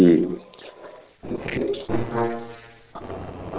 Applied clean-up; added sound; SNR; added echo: neural separator model SepFormer DNS4.